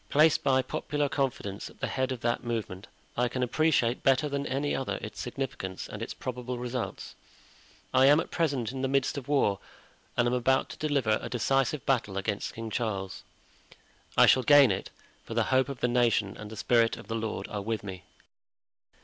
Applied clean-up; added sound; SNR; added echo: none; none; none; none.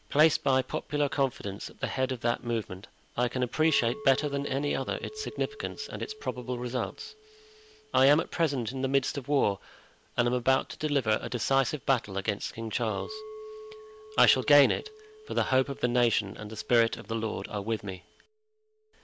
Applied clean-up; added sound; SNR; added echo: none; Chink, clink; 20 dB; none.